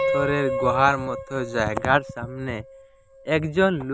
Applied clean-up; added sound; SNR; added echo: none; Piano; 6 dB; none.